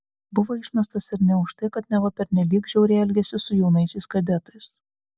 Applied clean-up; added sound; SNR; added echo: none; none; none; none.